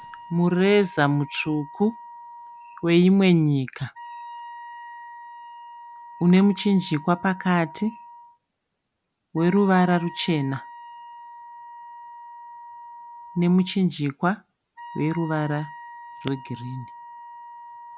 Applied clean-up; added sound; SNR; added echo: none; Wind instrument, woodwind instrument; 17 dB; none.